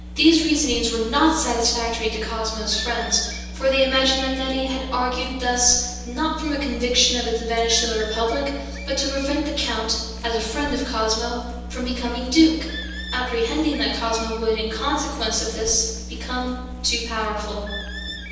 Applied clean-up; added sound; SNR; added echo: none; Bird; 17 dB; reverberation time 1.1 s.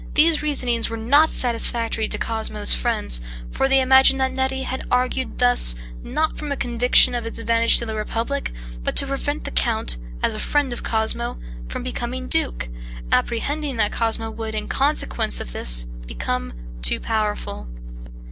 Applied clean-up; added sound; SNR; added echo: none; none; none; none.